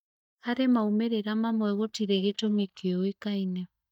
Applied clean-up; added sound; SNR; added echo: neural mask model DeepFilterNet 3.